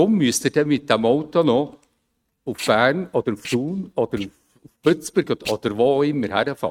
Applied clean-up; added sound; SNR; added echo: neural mask model RNNoise.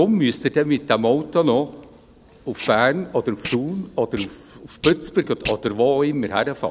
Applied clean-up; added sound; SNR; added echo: none; Packing tape, duct tape; 16 dB; none.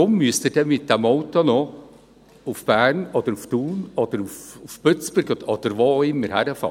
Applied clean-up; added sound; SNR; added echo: none; none; none; none.